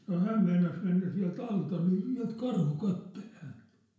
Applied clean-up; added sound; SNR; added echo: none; none; none; reverberation time 0.5 s.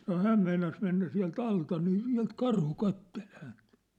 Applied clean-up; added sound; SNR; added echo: none; none; none; none.